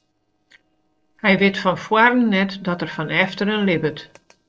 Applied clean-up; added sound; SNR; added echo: neural separator model SepFormer DNS4.